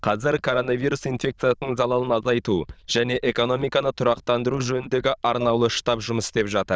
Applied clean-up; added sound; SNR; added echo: neural diffusion model UNIVERSE++.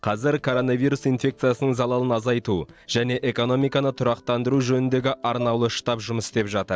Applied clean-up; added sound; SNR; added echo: neural separator model SepFormer DNS4.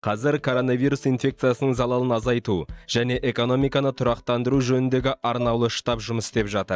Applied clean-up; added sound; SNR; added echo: neural mask model DeepFilterNet 3.